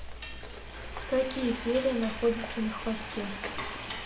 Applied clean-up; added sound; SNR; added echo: none; Frying (food); 6 dB; reverberation time 0.8 s.